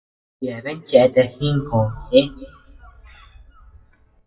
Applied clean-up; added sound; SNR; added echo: classical method WPE with log-MMSE.